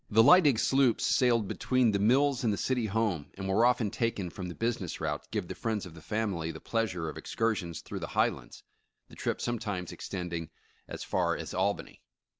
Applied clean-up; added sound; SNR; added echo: none; none; none; none.